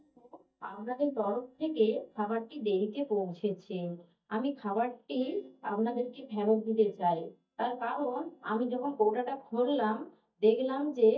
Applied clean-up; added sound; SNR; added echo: neural mask model DeepFilterNet 3.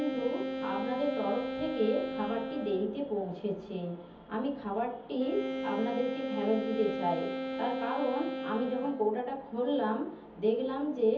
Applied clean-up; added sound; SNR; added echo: none; Wind instrument, woodwind instrument; 5 dB; reverberation time 0.7 s.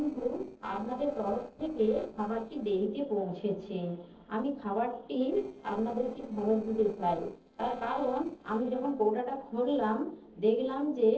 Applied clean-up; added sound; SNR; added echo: neural separator model SepFormer DNS4.